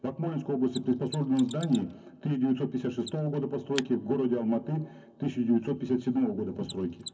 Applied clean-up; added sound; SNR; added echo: none; Mechanisms; 19 dB; reverberation time 0.3 s.